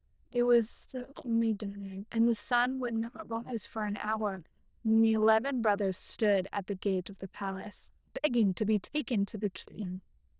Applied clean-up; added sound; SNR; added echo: neural diffusion model UNIVERSE++.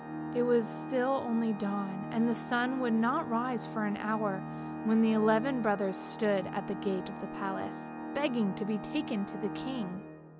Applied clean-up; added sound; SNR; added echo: none; Organ; 8 dB; none.